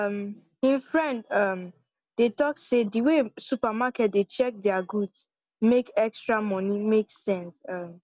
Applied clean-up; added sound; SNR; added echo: none; none; none; none.